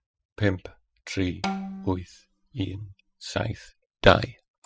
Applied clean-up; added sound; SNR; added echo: classical method spectral subtraction.